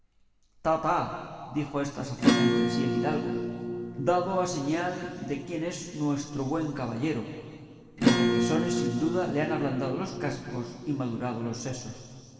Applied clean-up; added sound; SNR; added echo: none; Acoustic guitar / Strum; -1 dB; reverberation time 2.4 s.